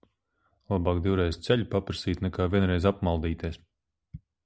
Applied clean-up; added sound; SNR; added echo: none; none; none; none.